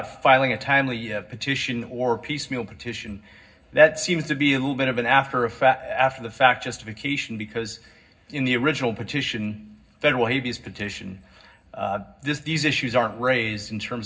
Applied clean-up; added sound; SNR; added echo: none; none; none; reverberation time 0.4 s.